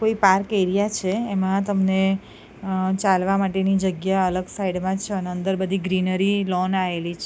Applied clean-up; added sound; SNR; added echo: none; none; none; none.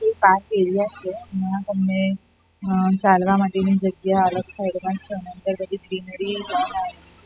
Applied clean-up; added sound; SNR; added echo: classical method spectral subtraction.